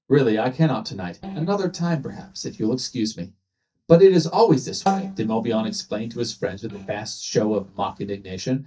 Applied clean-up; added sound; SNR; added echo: neural mask model DeepFilterNet 3.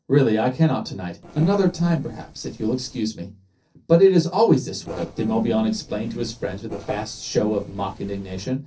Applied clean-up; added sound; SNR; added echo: neural separator model SepFormer DNS4.